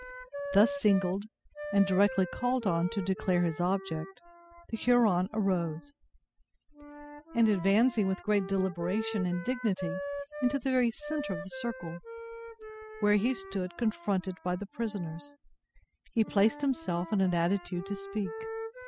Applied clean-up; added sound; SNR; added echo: classical method spectral subtraction.